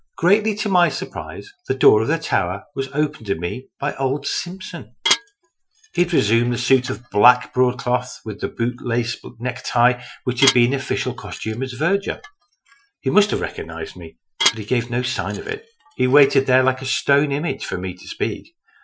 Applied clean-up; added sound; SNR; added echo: classical method Wiener filter.